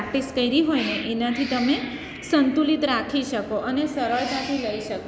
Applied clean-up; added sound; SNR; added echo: none; Cat; 15 dB; none.